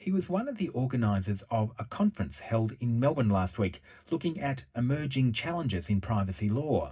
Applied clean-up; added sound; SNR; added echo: none; none; none; reverberation time 0.4 s.